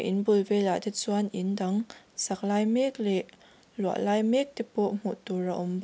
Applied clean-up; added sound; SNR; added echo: none; none; none; none.